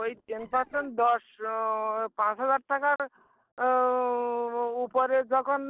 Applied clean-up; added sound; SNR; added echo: neural separator model SepFormer DNS4.